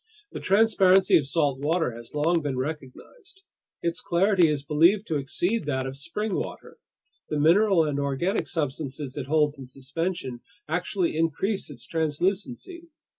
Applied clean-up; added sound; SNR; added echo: none; none; none; none.